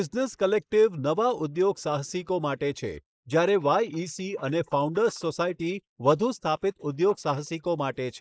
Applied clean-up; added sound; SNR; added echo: neural mask model Resemble Enhance denoiser.